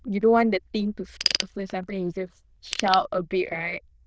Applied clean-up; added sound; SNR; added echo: neural diffusion model UNIVERSE++.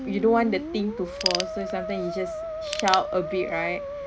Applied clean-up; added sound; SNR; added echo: none; Ratchet, pawl / Tools + Musical instrument; 5 dB; none.